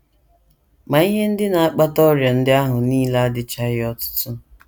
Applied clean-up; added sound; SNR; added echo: none; none; none; none.